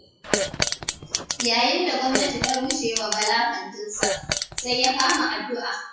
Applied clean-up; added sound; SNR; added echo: classical method WPE with log-MMSE.